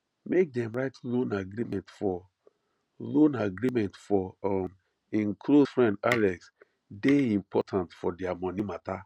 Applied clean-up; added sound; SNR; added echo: none; Tick; 12 dB; none.